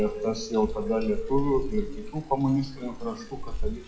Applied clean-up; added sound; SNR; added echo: classical method log-MMSE.